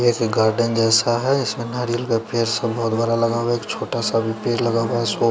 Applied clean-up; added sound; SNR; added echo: none; Buzz; 17 dB; none.